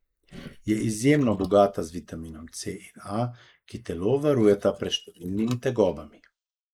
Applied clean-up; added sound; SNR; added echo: neural mask model Resemble Enhance denoiser.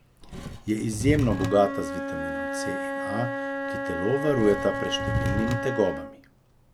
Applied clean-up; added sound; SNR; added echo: none; Wood / Tools + Wind instrument, woodwind instrument; 3 dB; none.